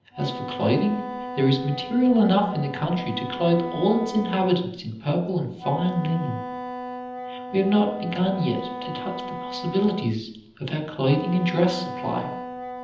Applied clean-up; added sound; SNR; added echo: none; Wind instrument, woodwind instrument; 10 dB; reverberation time 0.8 s.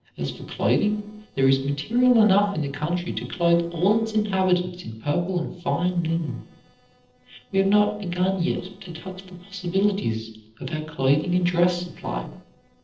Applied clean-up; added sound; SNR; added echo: neural separator model SepFormer DNS4.